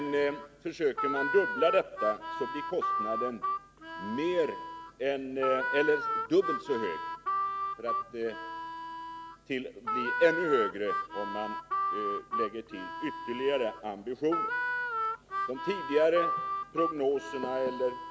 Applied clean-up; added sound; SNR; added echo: none; Harmonica; 3 dB; none.